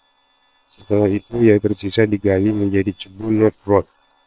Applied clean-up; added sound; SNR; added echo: neural separator model SepFormer WHAM!.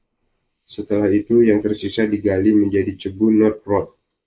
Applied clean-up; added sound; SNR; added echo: neural mask model Resemble Enhance denoiser.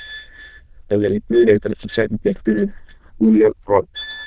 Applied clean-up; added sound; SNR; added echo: neural diffusion model UNIVERSE++.